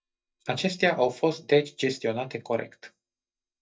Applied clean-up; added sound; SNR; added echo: neural mask model DeepFilterNet 3.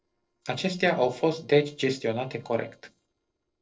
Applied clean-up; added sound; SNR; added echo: neural separator model SepFormer DNS4.